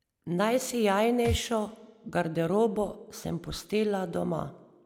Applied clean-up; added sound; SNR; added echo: none; Thump, thud; 14 dB; none.